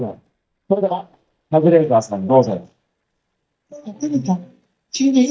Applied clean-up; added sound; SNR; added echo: neural mask model DeepFilterNet 3.